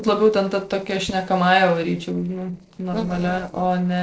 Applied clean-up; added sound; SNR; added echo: neural separator model SepFormer DNS4.